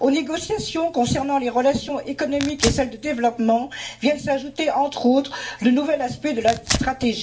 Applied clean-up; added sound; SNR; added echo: none; Tearing; 12 dB; reverberation time 0.4 s.